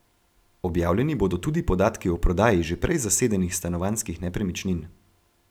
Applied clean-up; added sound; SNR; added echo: none; none; none; none.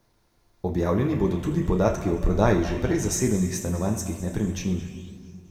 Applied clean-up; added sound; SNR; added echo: none; none; none; reverberation time 2.1 s.